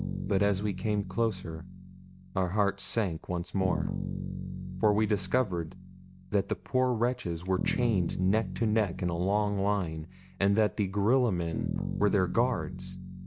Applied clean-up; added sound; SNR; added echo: none; Bass guitar; 8 dB; none.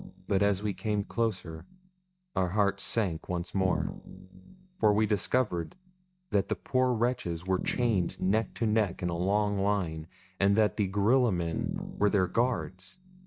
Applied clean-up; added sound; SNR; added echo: neural mask model RNNoise.